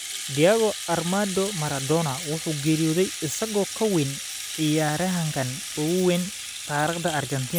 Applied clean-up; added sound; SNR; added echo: none; Rattle (instrument); 9 dB; none.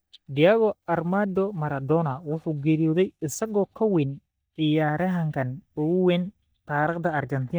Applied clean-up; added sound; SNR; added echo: neural mask model DeepFilterNet 3.